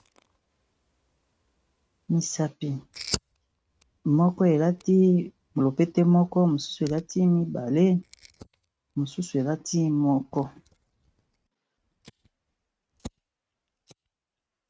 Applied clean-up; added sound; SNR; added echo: neural mask model RNNoise.